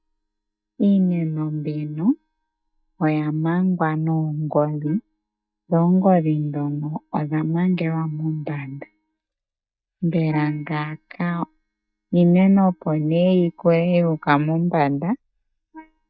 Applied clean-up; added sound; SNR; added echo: neural mask model DeepFilterNet 3.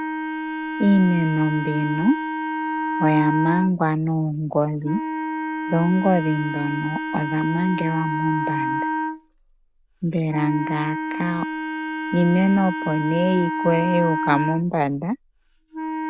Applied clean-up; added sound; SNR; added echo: none; Wind instrument, woodwind instrument; 4 dB; none.